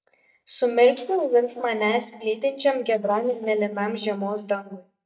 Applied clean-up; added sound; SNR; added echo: neural mask model DeepFilterNet 3.